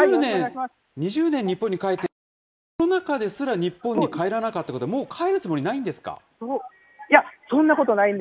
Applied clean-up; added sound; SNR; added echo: none; none; none; none.